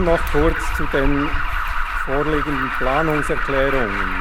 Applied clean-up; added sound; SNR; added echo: none; Alarm; -2 dB; none.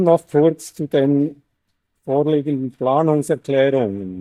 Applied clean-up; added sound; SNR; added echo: neural mask model DeepFilterNet 3.